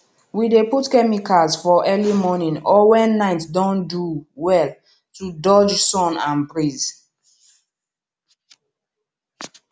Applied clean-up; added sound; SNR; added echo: none; none; none; none.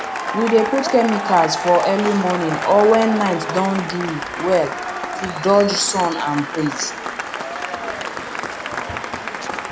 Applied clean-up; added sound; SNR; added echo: none; Applause / Cheering; 6 dB; none.